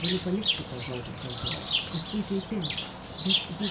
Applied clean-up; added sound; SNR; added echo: none; Bird; -3 dB; reverberation time 0.2 s.